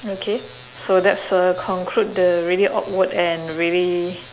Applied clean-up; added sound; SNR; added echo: none; none; none; none.